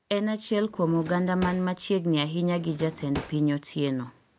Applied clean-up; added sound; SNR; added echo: none; Drawer open or close; 15 dB; none.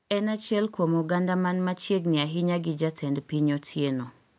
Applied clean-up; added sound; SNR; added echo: none; none; none; none.